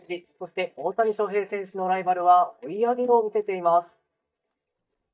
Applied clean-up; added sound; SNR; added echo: neural mask model DeepFilterNet 3.